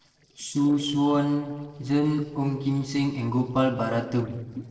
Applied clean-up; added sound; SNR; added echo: neural separator model SepFormer DNS4.